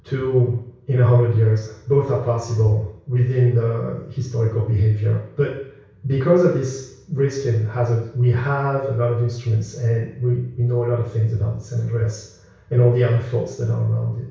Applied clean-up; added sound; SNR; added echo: none; none; none; reverberation time 0.6 s.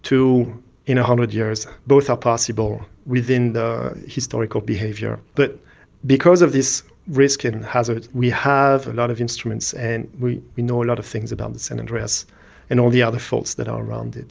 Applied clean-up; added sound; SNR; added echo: none; none; none; none.